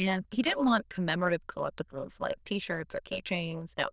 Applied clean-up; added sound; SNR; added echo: neural diffusion model UNIVERSE++.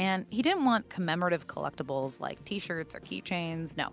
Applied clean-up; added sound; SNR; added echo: none; none; none; none.